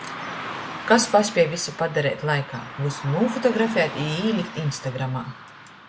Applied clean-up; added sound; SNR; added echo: none; Car passing by / Traffic noise, roadway noise; 12 dB; none.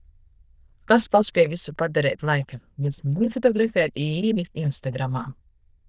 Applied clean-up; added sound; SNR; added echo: neural diffusion model UNIVERSE++.